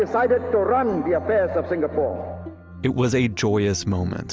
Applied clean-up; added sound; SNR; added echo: none; none; none; none.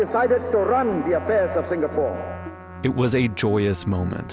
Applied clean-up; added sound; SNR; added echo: none; Trumpet; 19 dB; none.